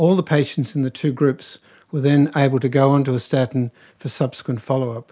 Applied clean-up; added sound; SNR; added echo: none; none; none; none.